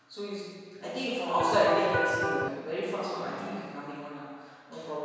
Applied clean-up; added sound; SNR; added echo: none; Electric guitar; -3 dB; reverberation time 1.9 s.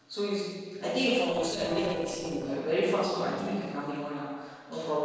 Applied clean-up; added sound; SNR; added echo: neural separator model SepFormer DNS4.